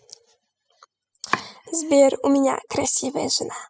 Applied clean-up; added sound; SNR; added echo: classical method spectral subtraction.